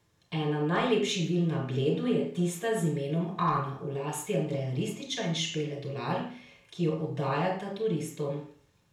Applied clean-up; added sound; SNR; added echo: none; none; none; reverberation time 0.3 s.